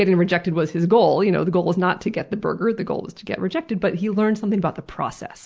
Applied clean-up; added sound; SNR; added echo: none; none; none; none.